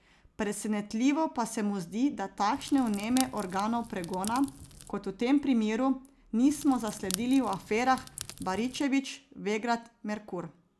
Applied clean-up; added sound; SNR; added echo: none; Crackle; 12 dB; none.